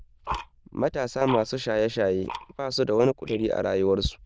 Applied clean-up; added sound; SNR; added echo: neural diffusion model UNIVERSE++.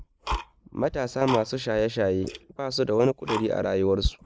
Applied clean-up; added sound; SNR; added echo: neural mask model Resemble Enhance denoiser.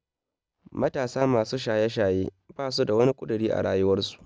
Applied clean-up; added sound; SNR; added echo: none; none; none; none.